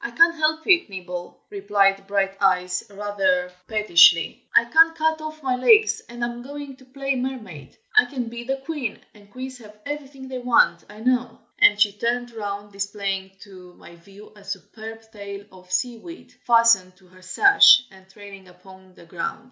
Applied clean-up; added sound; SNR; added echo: none; none; none; none.